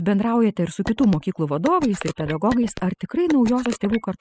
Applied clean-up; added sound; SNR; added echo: classical method spectral subtraction.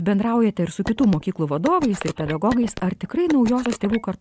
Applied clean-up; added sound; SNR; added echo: none; Telephone; 14 dB; none.